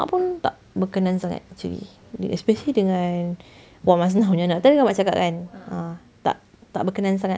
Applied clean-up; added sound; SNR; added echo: none; none; none; none.